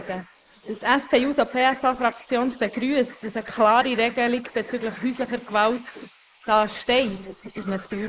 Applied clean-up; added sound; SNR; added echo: neural mask model Resemble Enhance denoiser.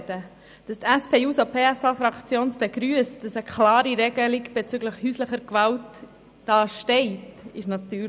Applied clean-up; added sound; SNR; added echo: none; none; none; none.